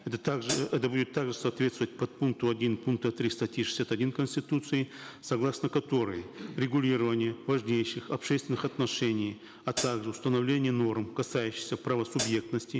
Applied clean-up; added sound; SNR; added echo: none; Hi-hat; 6 dB; none.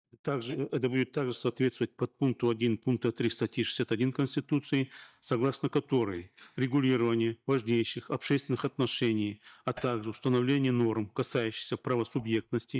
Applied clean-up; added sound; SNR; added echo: neural mask model DeepFilterNet 3.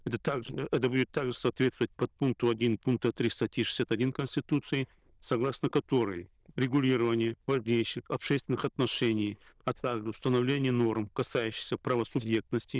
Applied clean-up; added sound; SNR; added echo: neural diffusion model UNIVERSE++.